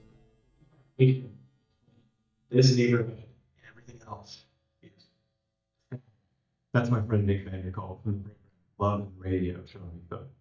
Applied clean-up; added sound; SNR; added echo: neural mask model DeepFilterNet 3.